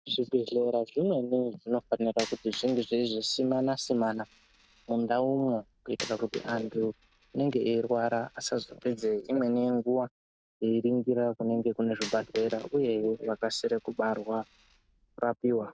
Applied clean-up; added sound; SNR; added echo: none; Coin (dropping); 19 dB; none.